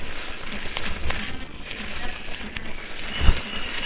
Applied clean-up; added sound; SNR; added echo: neural separator model SepFormer WHAMR!.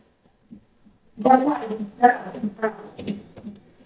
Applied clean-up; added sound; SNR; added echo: neural mask model DeepFilterNet 3.